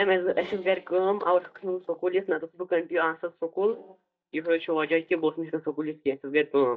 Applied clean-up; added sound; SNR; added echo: neural mask model DeepFilterNet 3.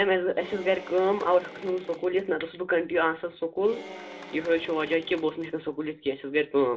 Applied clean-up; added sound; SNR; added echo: none; Applause / Cheering; 17 dB; reverberation time 0.2 s.